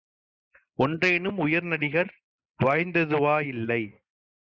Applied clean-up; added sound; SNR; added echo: neural mask model Resemble Enhance denoiser.